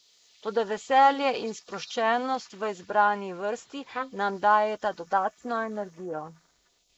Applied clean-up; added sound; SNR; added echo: neural mask model Resemble Enhance denoiser.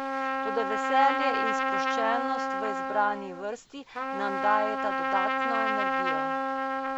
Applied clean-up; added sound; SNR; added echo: none; Trumpet; -2 dB; none.